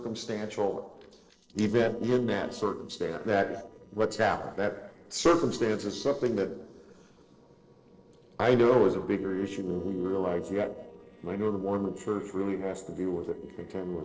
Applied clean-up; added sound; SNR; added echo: neural separator model SepFormer DNS4.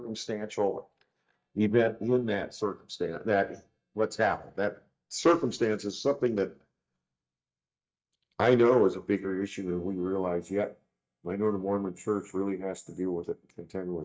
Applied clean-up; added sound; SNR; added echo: neural mask model DeepFilterNet 3.